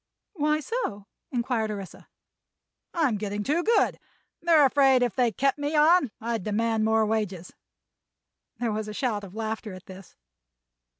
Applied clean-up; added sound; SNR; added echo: none; none; none; none.